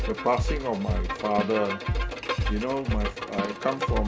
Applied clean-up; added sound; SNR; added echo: none; Drum / Drum kit + Bowed string instrument; 0 dB; none.